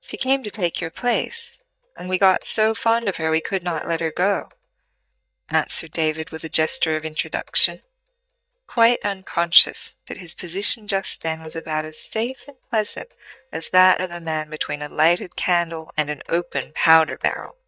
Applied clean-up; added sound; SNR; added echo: neural mask model DeepFilterNet 3.